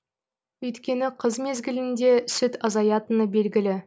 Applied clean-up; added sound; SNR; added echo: none; none; none; none.